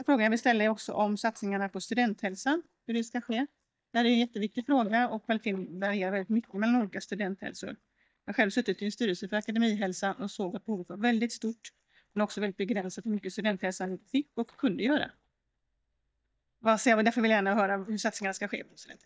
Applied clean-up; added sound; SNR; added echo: neural mask model DeepFilterNet 3.